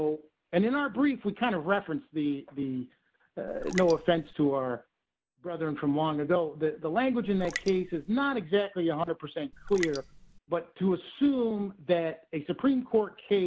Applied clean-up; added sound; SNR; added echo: none; Raindrop; 12 dB; none.